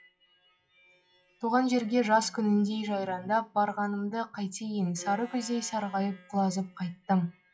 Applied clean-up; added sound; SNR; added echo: classical method WPE with log-MMSE.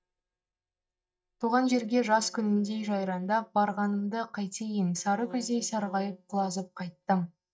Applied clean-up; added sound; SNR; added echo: neural mask model DeepFilterNet 3.